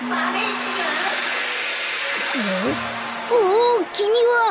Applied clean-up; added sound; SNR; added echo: none; none; none; none.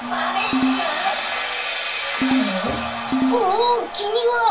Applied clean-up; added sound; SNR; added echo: none; Ringtone; 2 dB; reverberation time 0.2 s.